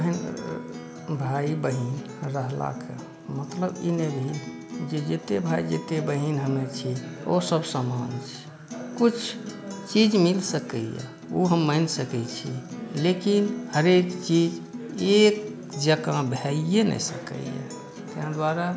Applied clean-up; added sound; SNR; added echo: none; Acoustic guitar; 13 dB; none.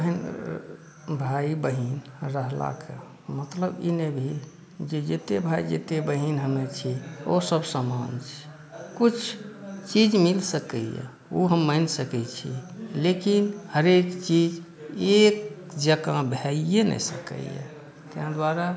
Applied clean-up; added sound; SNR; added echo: none; none; none; none.